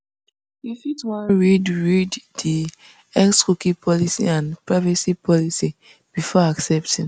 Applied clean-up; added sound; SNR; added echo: none; none; none; none.